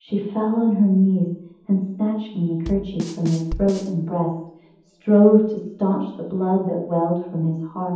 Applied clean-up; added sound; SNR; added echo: none; Bass drum / Snare drum / Drum kit; 12 dB; reverberation time 0.8 s.